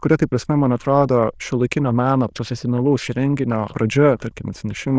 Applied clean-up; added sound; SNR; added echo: neural diffusion model UNIVERSE++.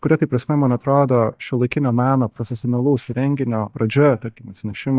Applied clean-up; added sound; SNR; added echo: neural mask model DeepFilterNet 3.